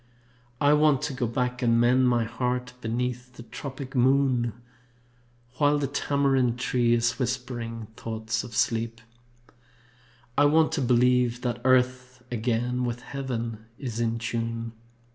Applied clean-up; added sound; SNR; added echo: none; none; none; none.